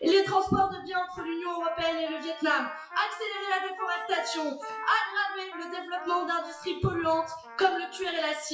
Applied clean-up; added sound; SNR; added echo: classical method WPE with log-MMSE.